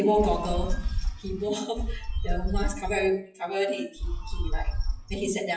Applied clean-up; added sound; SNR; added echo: classical method WPE with log-MMSE.